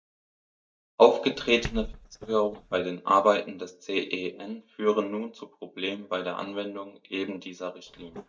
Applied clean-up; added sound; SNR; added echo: neural mask model DeepFilterNet 3.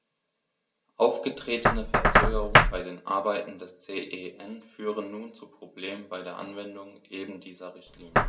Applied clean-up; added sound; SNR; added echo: none; Knock; -4 dB; reverberation time 0.1 s.